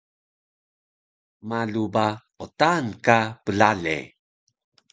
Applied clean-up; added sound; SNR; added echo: none; none; none; none.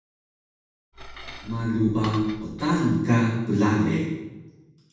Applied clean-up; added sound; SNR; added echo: none; Cutlery, silverware / Dishes, pots, and pans; 15 dB; reverberation time 1.2 s.